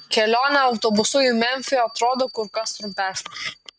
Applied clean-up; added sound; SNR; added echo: neural mask model RNNoise.